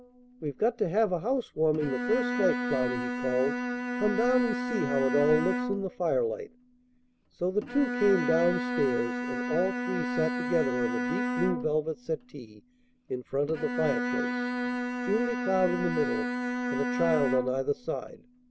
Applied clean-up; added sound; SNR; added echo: none; Bowed string instrument; 3 dB; none.